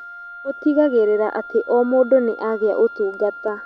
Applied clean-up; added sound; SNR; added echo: none; Wind instrument, woodwind instrument; 16 dB; none.